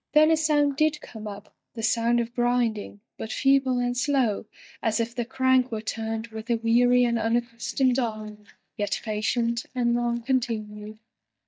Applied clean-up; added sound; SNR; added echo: neural mask model DeepFilterNet 3.